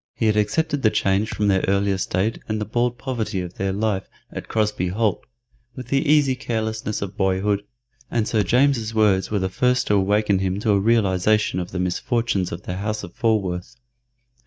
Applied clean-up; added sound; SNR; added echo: neural mask model DeepFilterNet 3.